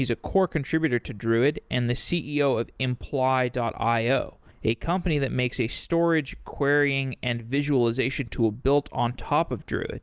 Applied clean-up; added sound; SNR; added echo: none; none; none; none.